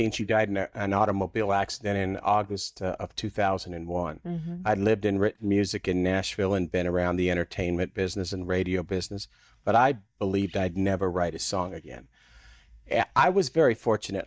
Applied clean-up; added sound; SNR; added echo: neural mask model DeepFilterNet 3.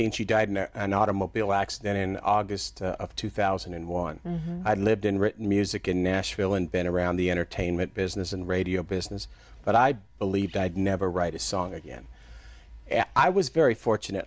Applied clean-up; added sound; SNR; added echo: none; none; none; none.